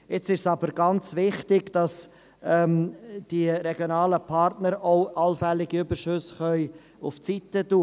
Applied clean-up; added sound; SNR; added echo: none; none; none; none.